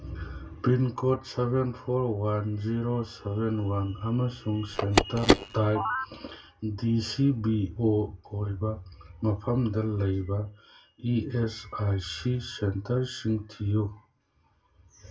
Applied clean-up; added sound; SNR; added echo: none; Telephone; 0 dB; reverberation time 0.2 s.